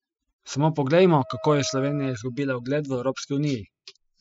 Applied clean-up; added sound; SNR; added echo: classical method spectral subtraction.